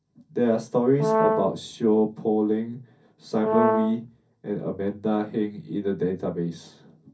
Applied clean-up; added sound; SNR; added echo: none; Brass instrument; -1 dB; reverberation time 0.3 s.